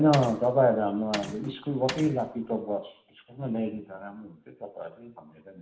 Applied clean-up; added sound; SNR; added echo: none; Mechanisms; 12 dB; reverberation time 0.6 s.